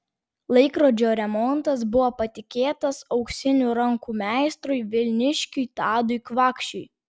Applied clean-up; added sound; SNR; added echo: none; none; none; none.